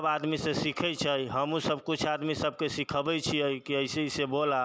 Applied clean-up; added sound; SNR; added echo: none; none; none; none.